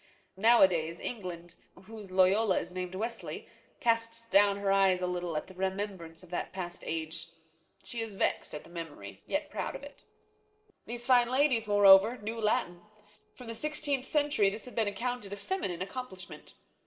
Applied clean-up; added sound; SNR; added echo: neural separator model SepFormer DNS4.